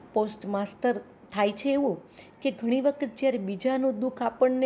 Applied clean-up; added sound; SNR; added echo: none; none; none; none.